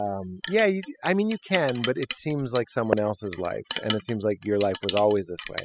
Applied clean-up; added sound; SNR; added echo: classical method spectral subtraction.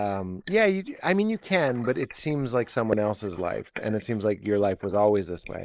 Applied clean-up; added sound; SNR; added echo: neural mask model Resemble Enhance denoiser.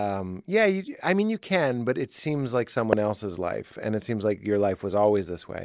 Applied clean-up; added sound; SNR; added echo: none; none; none; none.